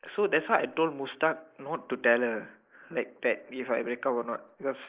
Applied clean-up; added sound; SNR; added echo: neural mask model Resemble Enhance denoiser.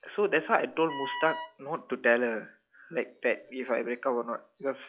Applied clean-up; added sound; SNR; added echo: classical method log-MMSE.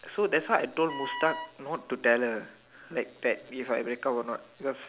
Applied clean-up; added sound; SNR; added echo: none; Wind instrument, woodwind instrument; 9 dB; none.